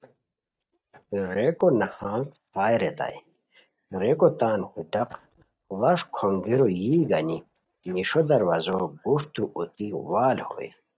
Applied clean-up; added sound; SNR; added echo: neural mask model DeepFilterNet 3.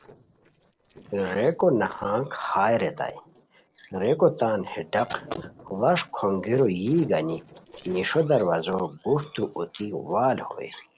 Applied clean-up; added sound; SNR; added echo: neural separator model SepFormer DNS4.